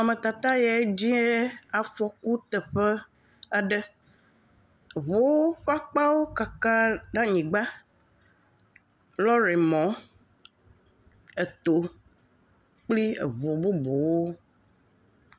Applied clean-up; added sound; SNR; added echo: none; none; none; none.